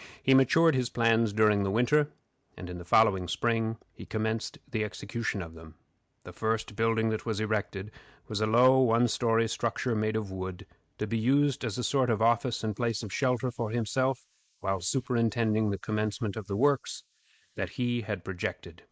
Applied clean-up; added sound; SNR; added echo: neural mask model Resemble Enhance denoiser.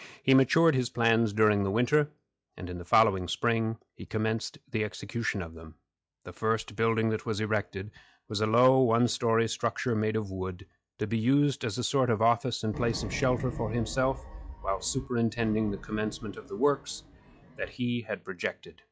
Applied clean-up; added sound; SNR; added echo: classical method log-MMSE.